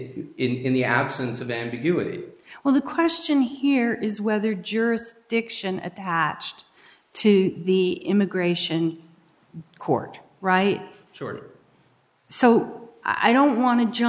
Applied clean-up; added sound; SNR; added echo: neural mask model Resemble Enhance denoiser.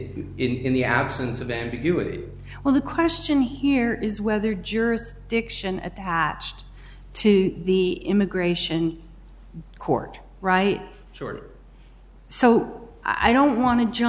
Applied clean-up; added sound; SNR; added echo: none; Piano; 18 dB; none.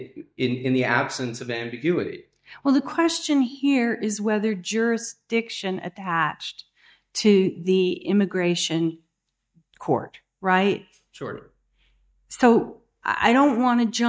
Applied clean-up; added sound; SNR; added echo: neural mask model DeepFilterNet 3.